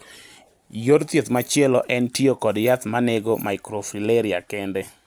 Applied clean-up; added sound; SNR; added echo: none; Keys jangling; 17 dB; none.